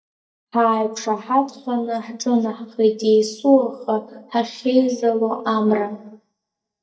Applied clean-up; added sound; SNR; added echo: neural mask model DeepFilterNet 3.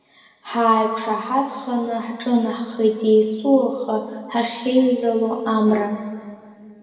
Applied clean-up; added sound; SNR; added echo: none; Bowed string instrument; 20 dB; reverberation time 2.1 s.